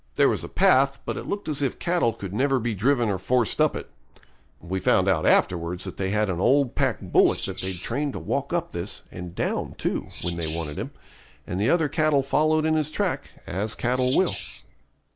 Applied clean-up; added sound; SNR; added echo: neural mask model Resemble Enhance denoiser.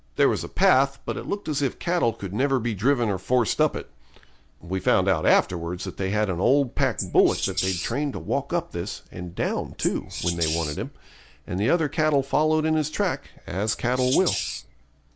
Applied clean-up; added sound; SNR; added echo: none; Wild animals; 7 dB; none.